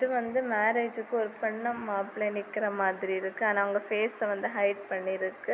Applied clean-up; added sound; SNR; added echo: none; none; none; none.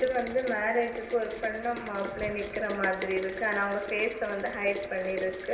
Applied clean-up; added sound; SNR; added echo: none; Rain; 12 dB; reverberation time 0.9 s.